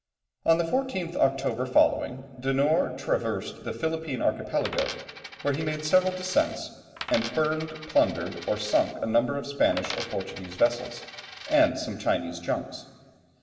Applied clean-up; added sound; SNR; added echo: none; Coin (dropping); 12 dB; reverberation time 1.8 s.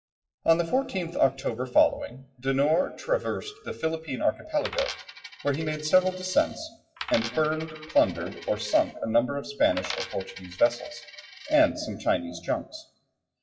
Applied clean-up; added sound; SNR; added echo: classical method WPE with log-MMSE.